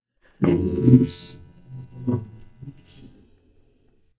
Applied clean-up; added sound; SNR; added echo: neural mask model DeepFilterNet 3.